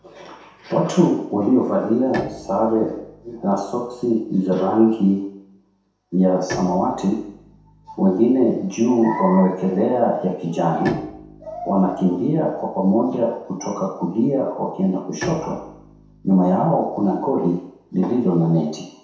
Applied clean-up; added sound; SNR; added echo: none; Bowed string instrument; 19 dB; reverberation time 0.7 s.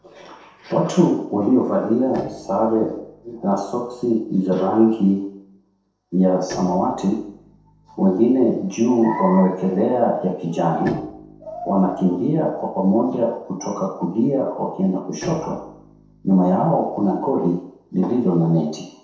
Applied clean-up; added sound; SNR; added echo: neural separator model SepFormer DNS4.